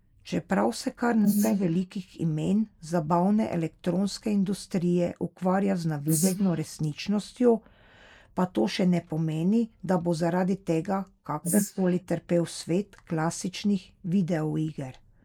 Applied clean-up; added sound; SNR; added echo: neural mask model Resemble Enhance denoiser.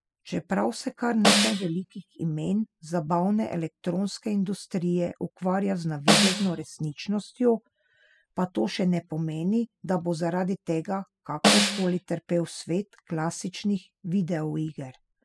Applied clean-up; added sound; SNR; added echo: classical method spectral subtraction.